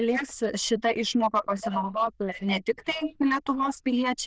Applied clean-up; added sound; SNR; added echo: neural diffusion model UNIVERSE++.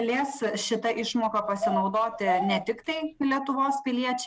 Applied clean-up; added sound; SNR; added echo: none; Bird vocalization, bird call, bird song; 5 dB; none.